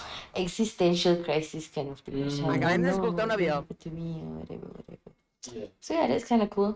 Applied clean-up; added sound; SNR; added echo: neural mask model RNNoise.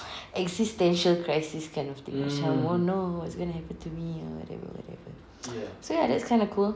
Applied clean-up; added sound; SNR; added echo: none; none; none; none.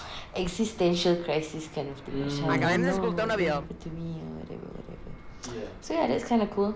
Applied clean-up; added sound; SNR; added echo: none; Fixed-wing aircraft, airplane; 6 dB; none.